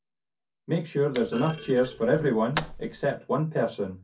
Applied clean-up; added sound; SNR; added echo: none; Thump, thud; 14 dB; reverberation time 0.3 s.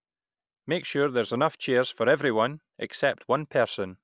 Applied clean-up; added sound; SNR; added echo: none; none; none; none.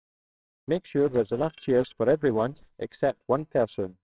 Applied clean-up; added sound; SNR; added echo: neural separator model SepFormer WHAMR!.